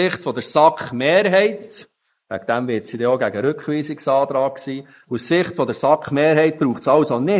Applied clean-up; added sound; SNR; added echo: neural mask model Resemble Enhance denoiser.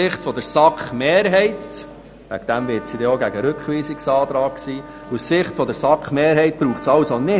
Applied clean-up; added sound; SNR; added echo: none; Trumpet; 19 dB; none.